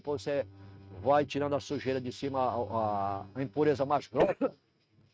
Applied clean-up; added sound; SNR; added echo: neural mask model RNNoise.